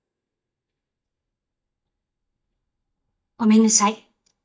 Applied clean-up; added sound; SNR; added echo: neural mask model DeepFilterNet 3.